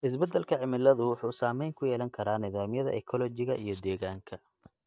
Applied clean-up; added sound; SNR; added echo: neural mask model DeepFilterNet 3.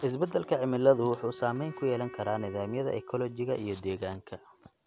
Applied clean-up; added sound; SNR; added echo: none; Wind instrument, woodwind instrument; 19 dB; none.